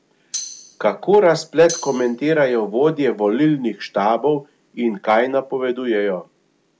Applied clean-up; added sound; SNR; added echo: none; Tambourine; 10 dB; none.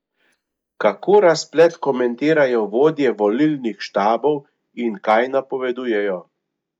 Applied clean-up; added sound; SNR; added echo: neural mask model DeepFilterNet 3.